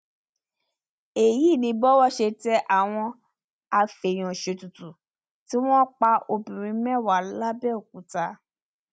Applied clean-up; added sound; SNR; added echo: none; none; none; none.